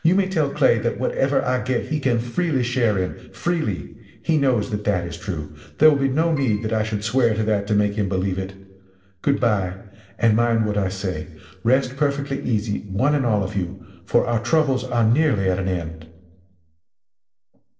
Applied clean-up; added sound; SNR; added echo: neural separator model SepFormer DNS4.